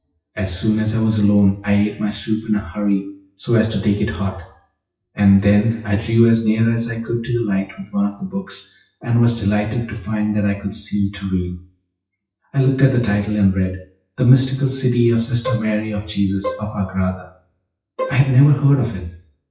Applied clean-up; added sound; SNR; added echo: classical method WPE with log-MMSE.